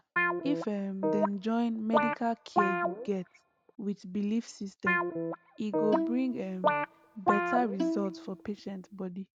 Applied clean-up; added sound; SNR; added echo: none; Guitar + Bowed string instrument; -2 dB; none.